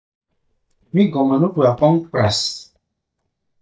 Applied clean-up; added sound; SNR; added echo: neural mask model DeepFilterNet 3.